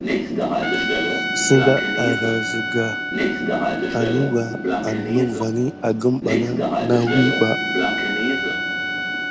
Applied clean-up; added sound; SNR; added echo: none; Trumpet + Train; 0 dB; none.